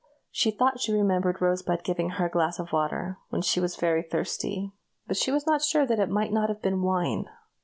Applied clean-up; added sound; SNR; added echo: none; none; none; none.